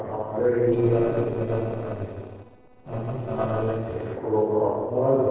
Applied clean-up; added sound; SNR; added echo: neural separator model SepFormer DNS4.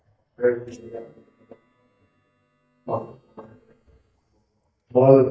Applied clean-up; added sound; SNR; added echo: neural mask model DeepFilterNet 3.